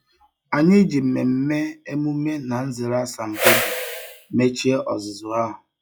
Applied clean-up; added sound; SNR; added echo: classical method log-MMSE.